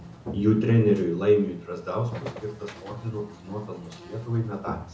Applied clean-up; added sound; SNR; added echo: none; Buzz; 15 dB; reverberation time 0.6 s.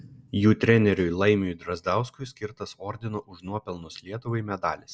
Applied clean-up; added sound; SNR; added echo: none; none; none; none.